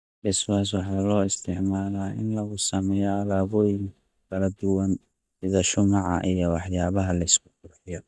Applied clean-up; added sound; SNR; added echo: neural mask model DeepFilterNet 3.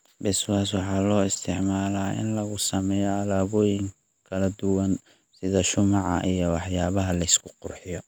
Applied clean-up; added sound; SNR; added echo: none; none; none; none.